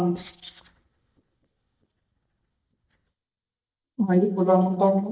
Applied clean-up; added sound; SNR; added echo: neural mask model DeepFilterNet 3.